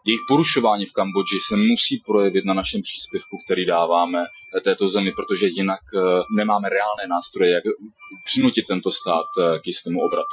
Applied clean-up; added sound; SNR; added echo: classical method Wiener filter.